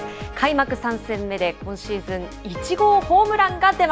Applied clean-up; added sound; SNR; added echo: none; none; none; none.